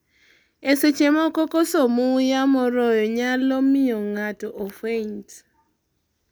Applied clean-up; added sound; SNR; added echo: none; none; none; none.